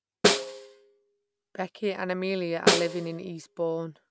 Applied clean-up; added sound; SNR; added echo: none; Snare drum; -3 dB; none.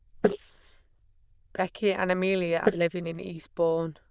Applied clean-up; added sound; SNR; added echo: neural diffusion model UNIVERSE++.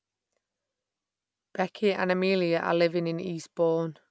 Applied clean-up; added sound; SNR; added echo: none; none; none; none.